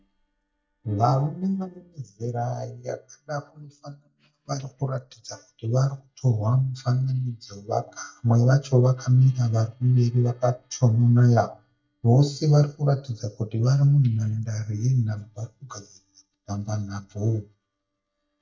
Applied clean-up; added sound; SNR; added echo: neural mask model DeepFilterNet 3.